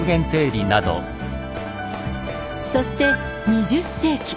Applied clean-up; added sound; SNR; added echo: none; none; none; none.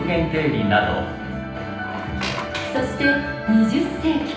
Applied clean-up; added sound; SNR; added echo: none; Squeak; 12 dB; reverberation time 0.9 s.